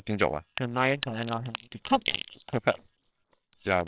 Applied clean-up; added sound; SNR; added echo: neural separator model SepFormer WHAMR!.